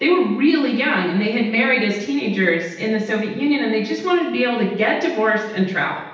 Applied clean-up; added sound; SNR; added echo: none; none; none; reverberation time 0.9 s.